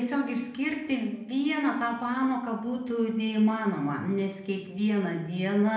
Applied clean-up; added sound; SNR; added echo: none; none; none; reverberation time 0.7 s.